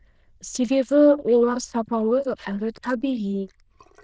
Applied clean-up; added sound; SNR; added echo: neural diffusion model UNIVERSE++.